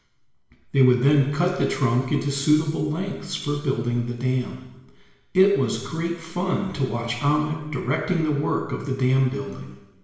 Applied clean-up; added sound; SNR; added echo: none; none; none; reverberation time 1.0 s.